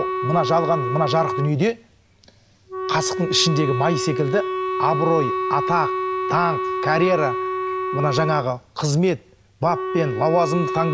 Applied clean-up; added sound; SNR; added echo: none; Wind instrument, woodwind instrument; 3 dB; none.